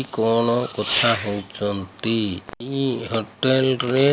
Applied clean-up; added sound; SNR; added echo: none; Fireworks; 10 dB; none.